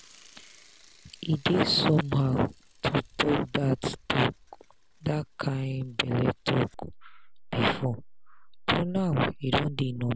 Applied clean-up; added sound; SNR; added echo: none; Mechanisms / Bicycle; 19 dB; none.